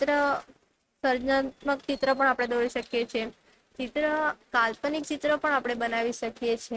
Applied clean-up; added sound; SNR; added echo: neural mask model RNNoise.